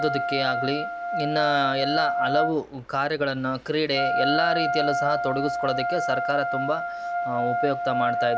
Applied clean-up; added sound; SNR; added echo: none; Wind instrument, woodwind instrument; 0 dB; none.